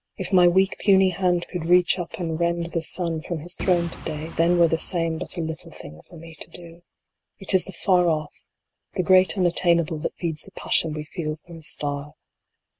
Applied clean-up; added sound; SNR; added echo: none; Boom; 15 dB; none.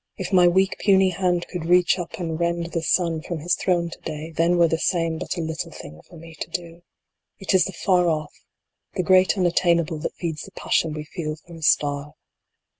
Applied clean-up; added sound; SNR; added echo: none; none; none; none.